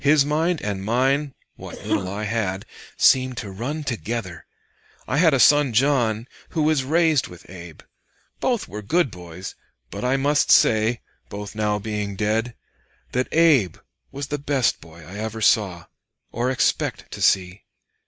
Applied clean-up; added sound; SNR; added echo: neural mask model Resemble Enhance denoiser.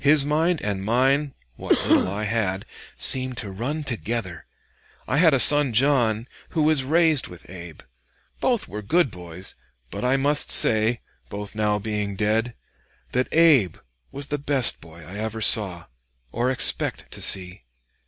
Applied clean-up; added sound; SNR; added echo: none; Cough; 1 dB; none.